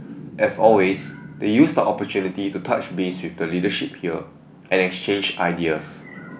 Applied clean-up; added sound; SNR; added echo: none; none; none; none.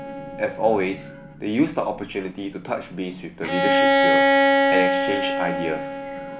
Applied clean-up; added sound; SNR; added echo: none; Bowed string instrument; -4 dB; none.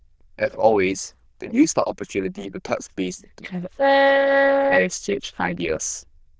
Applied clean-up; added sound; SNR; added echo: neural diffusion model UNIVERSE++.